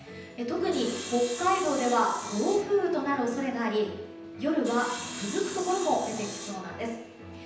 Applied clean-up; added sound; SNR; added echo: none; Sawing; 13 dB; reverberation time 0.9 s.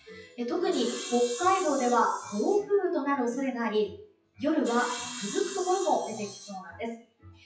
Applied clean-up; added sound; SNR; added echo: classical method WPE with log-MMSE.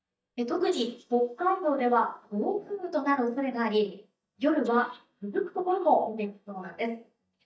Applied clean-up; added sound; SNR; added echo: neural mask model DeepFilterNet 3.